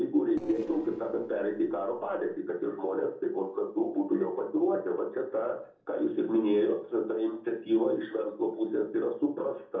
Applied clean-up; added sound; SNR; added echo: neural separator model SepFormer DNS4.